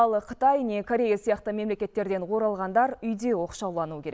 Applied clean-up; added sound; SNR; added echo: none; none; none; none.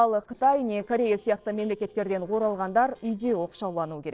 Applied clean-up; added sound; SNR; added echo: neural separator model SepFormer DNS4.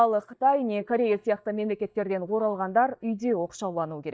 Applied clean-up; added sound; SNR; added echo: neural mask model DeepFilterNet 3.